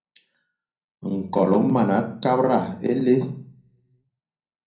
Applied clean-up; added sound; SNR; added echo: none; none; none; reverberation time 0.6 s.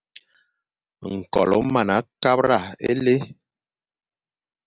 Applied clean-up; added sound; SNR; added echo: none; none; none; none.